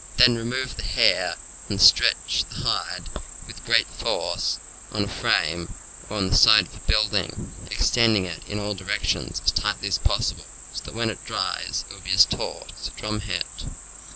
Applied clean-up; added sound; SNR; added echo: none; Cricket; 16 dB; none.